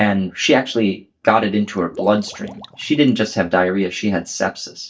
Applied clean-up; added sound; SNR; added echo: neural mask model DeepFilterNet 3.